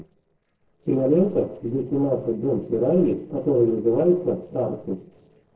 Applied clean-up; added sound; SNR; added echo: neural separator model SepFormer DNS4.